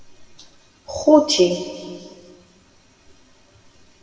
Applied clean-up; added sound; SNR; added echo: none; none; none; reverberation time 1.8 s.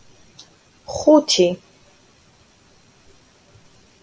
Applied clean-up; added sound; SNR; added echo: none; none; none; none.